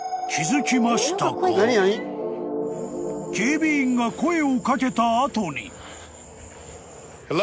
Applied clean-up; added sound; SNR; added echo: none; none; none; none.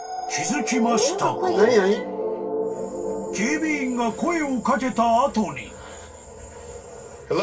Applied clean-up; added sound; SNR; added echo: none; none; none; reverberation time 0.2 s.